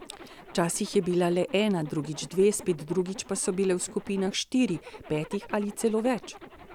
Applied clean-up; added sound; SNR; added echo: none; Zipper (clothing); 19 dB; none.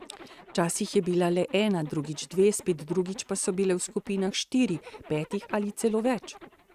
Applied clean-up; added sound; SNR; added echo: neural mask model RNNoise.